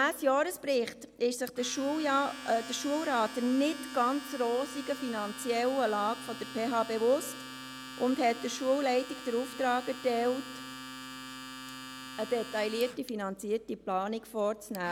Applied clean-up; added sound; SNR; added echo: none; Domestic sounds, home sounds; 13 dB; none.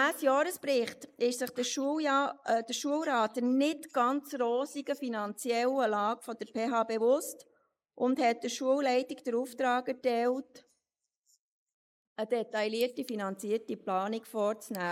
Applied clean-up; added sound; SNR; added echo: neural mask model Resemble Enhance denoiser.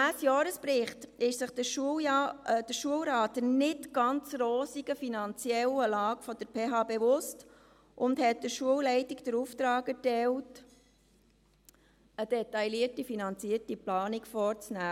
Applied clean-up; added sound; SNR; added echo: none; none; none; none.